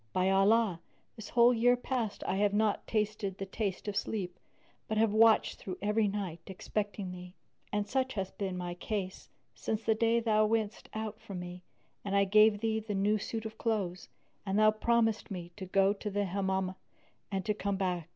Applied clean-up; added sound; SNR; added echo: none; none; none; none.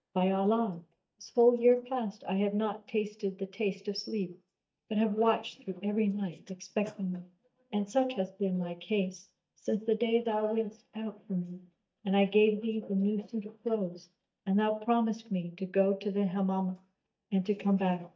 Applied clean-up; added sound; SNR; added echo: neural mask model DeepFilterNet 3.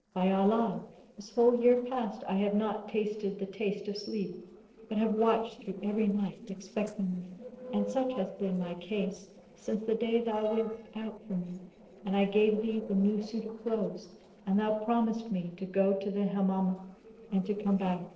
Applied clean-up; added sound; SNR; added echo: neural separator model SepFormer DNS4.